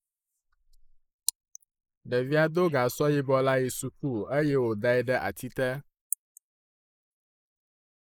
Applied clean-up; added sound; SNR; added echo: neural mask model Resemble Enhance denoiser.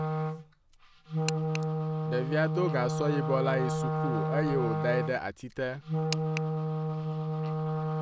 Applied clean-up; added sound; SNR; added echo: none; Wind instrument, woodwind instrument; -3 dB; none.